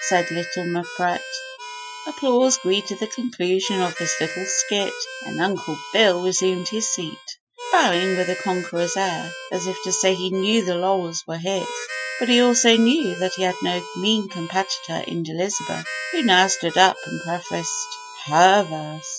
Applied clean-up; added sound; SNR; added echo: classical method Wiener filter.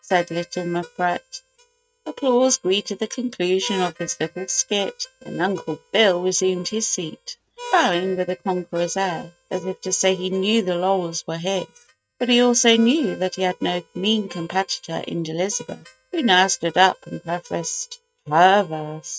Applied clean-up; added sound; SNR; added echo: neural mask model RNNoise.